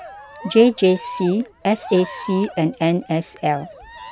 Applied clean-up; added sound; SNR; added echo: none; Cheering; 16 dB; none.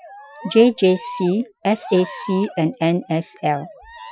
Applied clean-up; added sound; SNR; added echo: classical method Wiener filter.